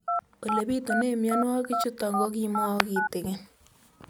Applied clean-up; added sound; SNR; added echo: none; Telephone; 2 dB; none.